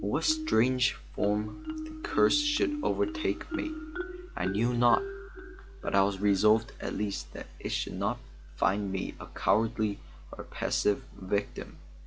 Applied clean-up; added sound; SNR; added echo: none; Marimba, xylophone; 10 dB; none.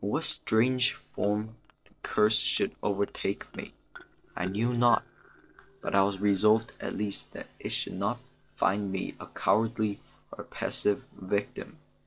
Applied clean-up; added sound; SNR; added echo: neural separator model SepFormer DNS4.